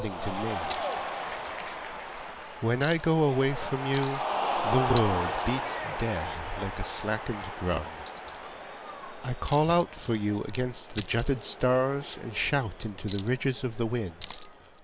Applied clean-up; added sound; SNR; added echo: none; Chink, clink + Cheering; 3 dB; none.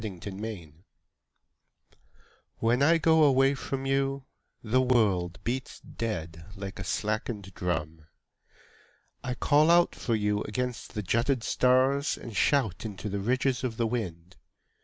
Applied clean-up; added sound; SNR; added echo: none; none; none; none.